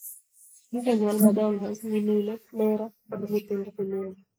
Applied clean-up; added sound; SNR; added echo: neural mask model Resemble Enhance denoiser.